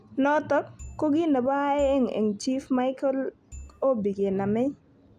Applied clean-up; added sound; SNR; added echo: none; Marimba, xylophone / Wood; 18 dB; none.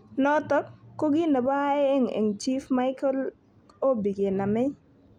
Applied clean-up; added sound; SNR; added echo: none; none; none; none.